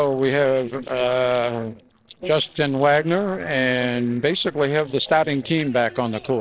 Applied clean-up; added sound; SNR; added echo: neural separator model SepFormer DNS4.